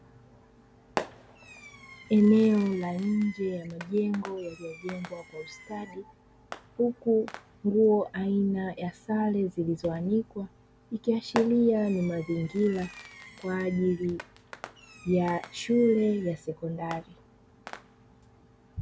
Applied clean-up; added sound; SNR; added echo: none; Fireworks; 17 dB; none.